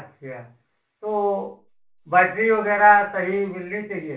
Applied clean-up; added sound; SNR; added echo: none; none; none; reverberation time 0.3 s.